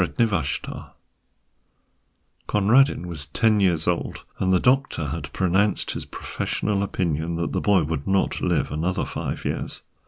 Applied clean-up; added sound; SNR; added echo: none; none; none; none.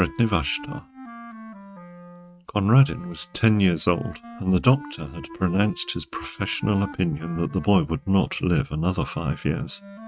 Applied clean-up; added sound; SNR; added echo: neural mask model RNNoise.